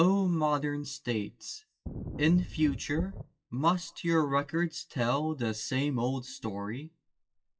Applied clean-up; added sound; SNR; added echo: classical method WPE with log-MMSE.